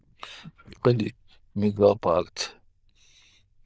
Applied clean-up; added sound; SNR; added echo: neural diffusion model UNIVERSE++.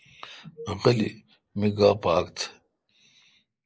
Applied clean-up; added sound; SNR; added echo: neural mask model Resemble Enhance denoiser.